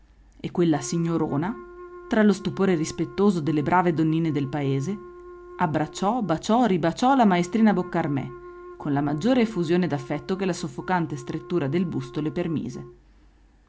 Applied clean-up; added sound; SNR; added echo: none; Wind instrument, woodwind instrument; 19 dB; none.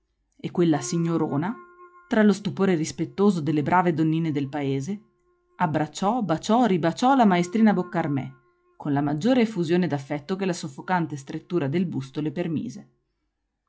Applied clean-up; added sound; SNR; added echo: classical method log-MMSE.